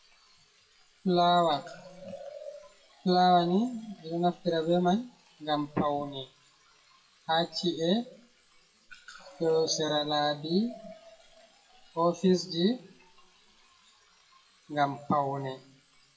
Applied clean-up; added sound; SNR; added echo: classical method WPE with log-MMSE.